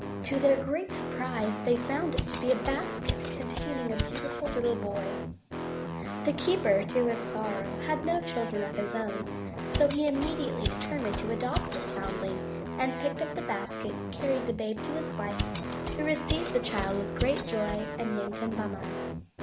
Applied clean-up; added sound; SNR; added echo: none; Guitar + Mechanisms; 2 dB; none.